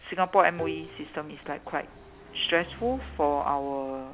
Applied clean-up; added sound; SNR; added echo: none; Bowed string instrument + Car passing by; 16 dB; none.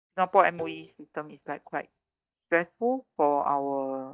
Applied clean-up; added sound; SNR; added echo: neural mask model DeepFilterNet 3.